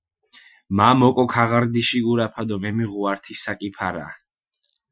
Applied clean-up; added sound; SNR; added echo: classical method Wiener filter.